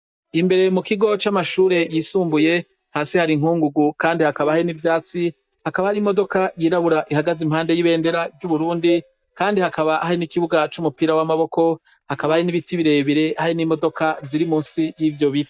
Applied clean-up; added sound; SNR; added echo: neural mask model DeepFilterNet 3.